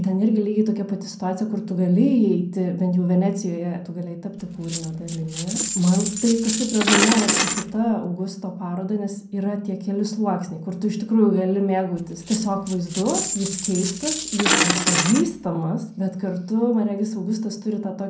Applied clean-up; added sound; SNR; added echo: none; Coin (dropping); 2 dB; reverberation time 0.5 s.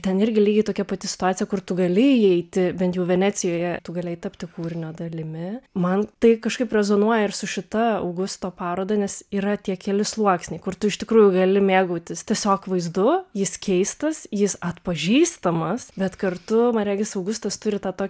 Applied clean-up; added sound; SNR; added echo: none; none; none; none.